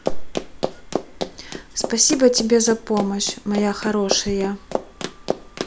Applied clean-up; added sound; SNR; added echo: none; Run; 8 dB; none.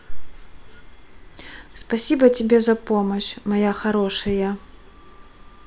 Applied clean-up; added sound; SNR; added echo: none; none; none; none.